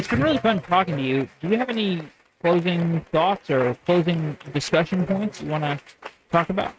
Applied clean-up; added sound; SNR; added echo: neural mask model RNNoise.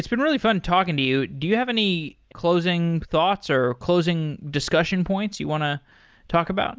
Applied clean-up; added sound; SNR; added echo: none; none; none; none.